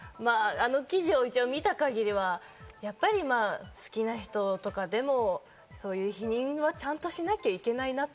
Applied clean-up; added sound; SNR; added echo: none; none; none; none.